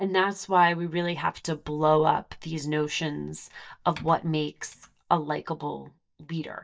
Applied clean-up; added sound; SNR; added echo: neural mask model DeepFilterNet 3.